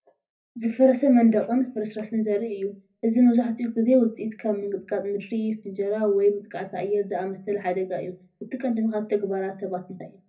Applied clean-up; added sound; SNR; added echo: none; none; none; reverberation time 0.4 s.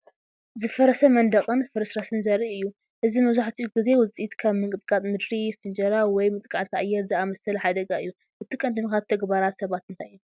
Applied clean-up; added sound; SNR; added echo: none; none; none; none.